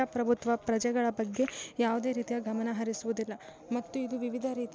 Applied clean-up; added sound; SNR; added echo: none; none; none; none.